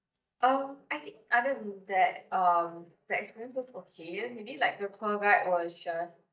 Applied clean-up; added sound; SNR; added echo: neural mask model DeepFilterNet 3.